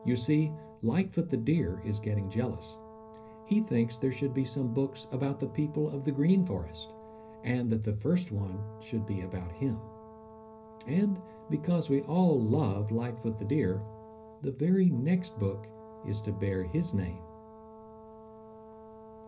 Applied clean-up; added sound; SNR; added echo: none; Brass instrument; 19 dB; reverberation time 0.5 s.